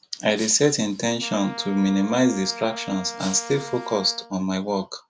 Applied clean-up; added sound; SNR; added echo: none; Shatter + Brass instrument; 15 dB; none.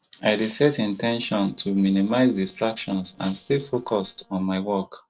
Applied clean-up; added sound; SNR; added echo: neural separator model SepFormer DNS4.